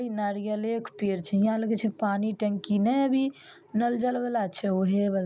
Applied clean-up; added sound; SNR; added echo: none; none; none; none.